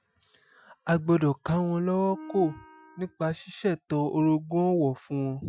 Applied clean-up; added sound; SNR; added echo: classical method Wiener filter.